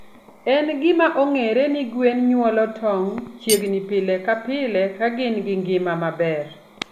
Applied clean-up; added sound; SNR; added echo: none; Cutlery, silverware; 12 dB; none.